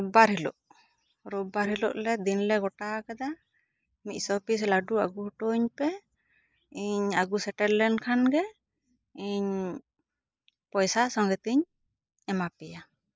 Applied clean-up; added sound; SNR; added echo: neural mask model Resemble Enhance denoiser.